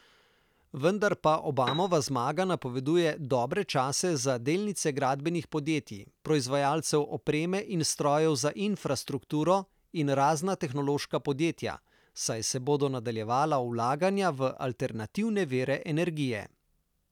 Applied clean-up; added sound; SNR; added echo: none; Piano; 12 dB; none.